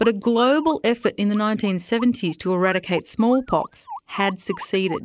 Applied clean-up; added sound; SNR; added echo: neural mask model Resemble Enhance denoiser.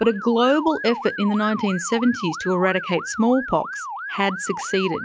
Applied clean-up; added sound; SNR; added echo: classical method log-MMSE.